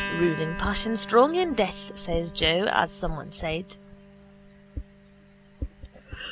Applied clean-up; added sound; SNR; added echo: none; Acoustic guitar; 13 dB; none.